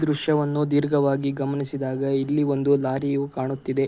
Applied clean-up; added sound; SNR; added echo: none; none; none; none.